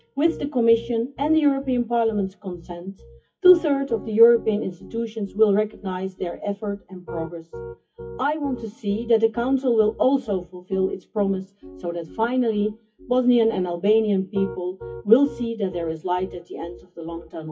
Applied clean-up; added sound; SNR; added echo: classical method WPE with log-MMSE.